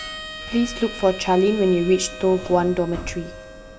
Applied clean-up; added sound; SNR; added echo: none; Harmonica; 15 dB; none.